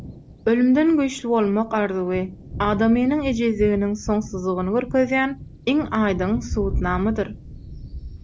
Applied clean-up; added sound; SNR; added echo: none; Thunder; 12 dB; none.